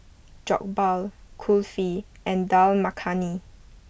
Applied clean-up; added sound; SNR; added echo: none; none; none; none.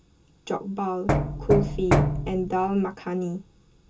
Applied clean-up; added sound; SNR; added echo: none; Knock; -3 dB; reverberation time 0.2 s.